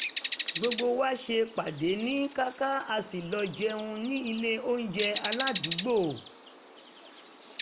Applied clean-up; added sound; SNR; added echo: none; Bird; 8 dB; none.